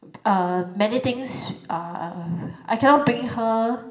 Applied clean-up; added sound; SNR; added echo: none; none; none; reverberation time 0.8 s.